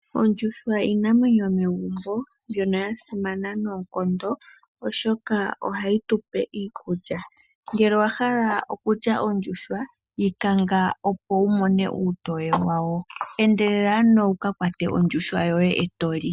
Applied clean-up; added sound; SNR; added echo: none; none; none; none.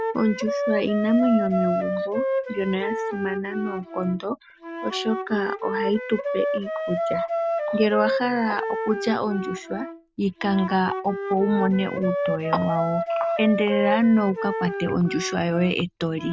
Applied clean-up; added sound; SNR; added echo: none; Wind instrument, woodwind instrument; 4 dB; none.